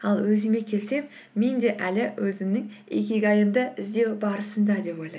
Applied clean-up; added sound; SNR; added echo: none; none; none; none.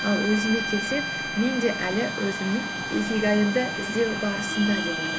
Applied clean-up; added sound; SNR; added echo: none; Traffic noise, roadway noise + Bowed string instrument; 4 dB; none.